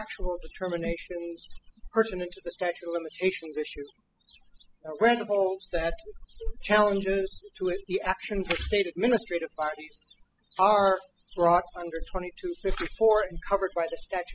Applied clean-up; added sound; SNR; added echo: classical method spectral subtraction.